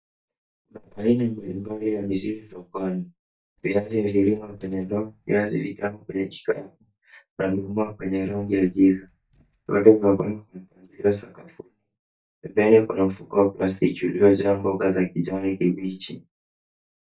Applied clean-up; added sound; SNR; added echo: neural mask model DeepFilterNet 3.